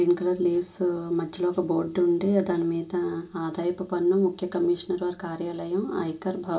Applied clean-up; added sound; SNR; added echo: none; none; none; reverberation time 0.2 s.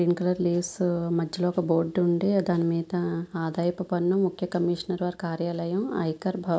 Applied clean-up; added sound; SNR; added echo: none; none; none; none.